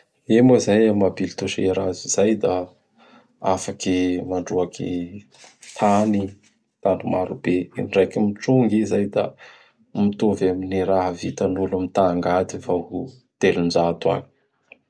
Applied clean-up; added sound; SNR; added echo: none; none; none; none.